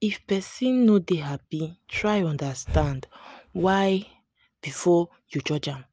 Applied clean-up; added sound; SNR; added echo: none; Breathing; 10 dB; none.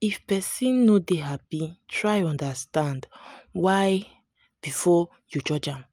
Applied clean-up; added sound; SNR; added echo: none; none; none; none.